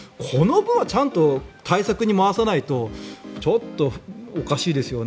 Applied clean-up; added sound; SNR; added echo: none; none; none; none.